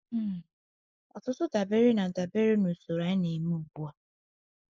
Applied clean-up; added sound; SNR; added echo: neural mask model Resemble Enhance denoiser.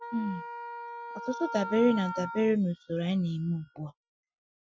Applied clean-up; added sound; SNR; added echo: classical method Wiener filter.